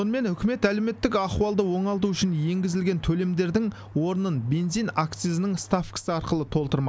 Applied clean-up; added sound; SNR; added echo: none; none; none; none.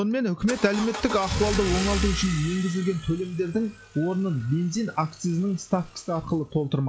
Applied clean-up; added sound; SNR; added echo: classical method log-MMSE.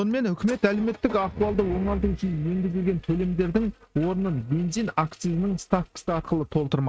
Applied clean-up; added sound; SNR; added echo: neural mask model RNNoise.